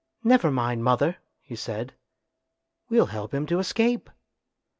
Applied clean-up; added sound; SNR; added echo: none; none; none; none.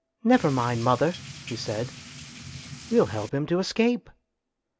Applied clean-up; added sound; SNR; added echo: none; Drip / Rain; 14 dB; none.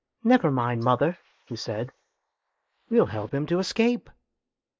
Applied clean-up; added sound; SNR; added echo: neural mask model Resemble Enhance denoiser.